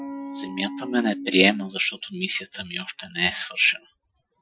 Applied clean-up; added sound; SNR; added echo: classical method Wiener filter.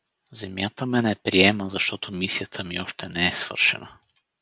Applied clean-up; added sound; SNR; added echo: none; none; none; none.